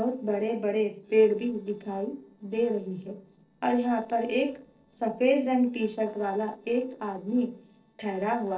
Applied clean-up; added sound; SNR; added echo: neural separator model SepFormer DNS4.